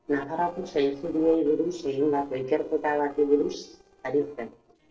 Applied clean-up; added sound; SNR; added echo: neural separator model SepFormer DNS4.